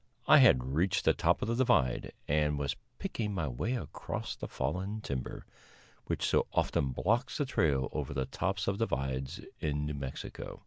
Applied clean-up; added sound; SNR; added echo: none; none; none; none.